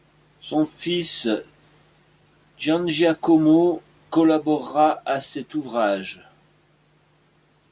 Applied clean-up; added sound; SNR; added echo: none; none; none; none.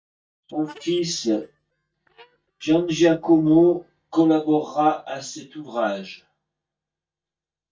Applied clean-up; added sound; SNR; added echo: neural mask model DeepFilterNet 3.